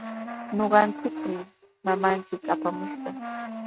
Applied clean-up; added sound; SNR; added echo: neural mask model RNNoise.